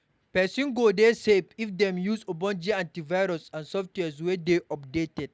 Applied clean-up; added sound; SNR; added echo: none; none; none; none.